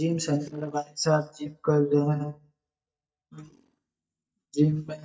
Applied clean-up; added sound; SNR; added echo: neural mask model DeepFilterNet 3.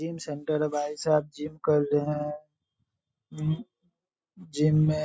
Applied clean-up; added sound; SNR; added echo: none; none; none; none.